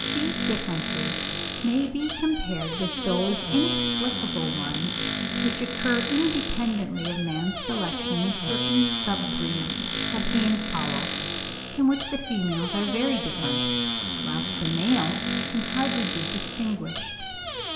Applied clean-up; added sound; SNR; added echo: none; Squeak / Cupboard open or close; -4 dB; reverberation time 3.0 s.